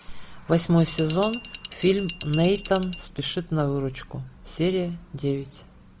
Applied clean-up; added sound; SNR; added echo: none; Glass; 13 dB; none.